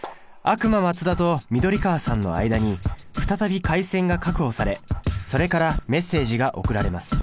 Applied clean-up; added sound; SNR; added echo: none; none; none; none.